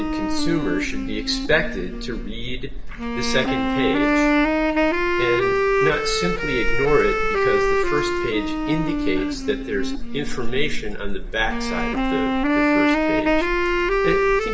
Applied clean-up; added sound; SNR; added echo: none; Wind instrument, woodwind instrument; -2 dB; reverberation time 0.7 s.